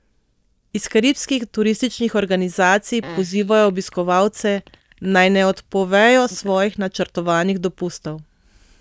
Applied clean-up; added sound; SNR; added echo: neural mask model DeepFilterNet 3.